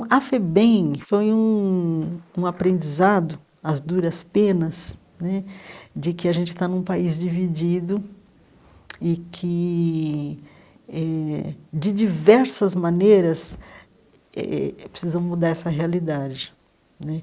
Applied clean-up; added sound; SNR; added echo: neural mask model Resemble Enhance denoiser.